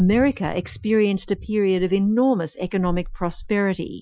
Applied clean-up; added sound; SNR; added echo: classical method Wiener filter.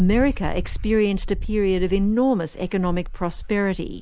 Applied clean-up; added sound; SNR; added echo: none; Dog; 6 dB; none.